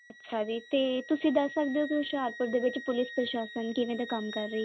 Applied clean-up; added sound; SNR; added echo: none; Wind instrument, woodwind instrument; 15 dB; none.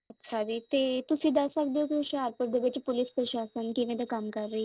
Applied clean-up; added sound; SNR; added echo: neural separator model SepFormer DNS4.